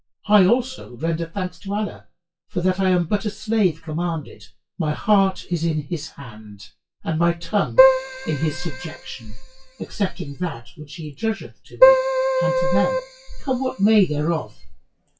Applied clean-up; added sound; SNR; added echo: classical method WPE with log-MMSE.